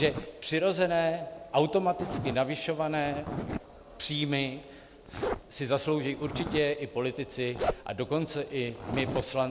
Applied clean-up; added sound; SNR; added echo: none; Zipper (clothing); 9 dB; none.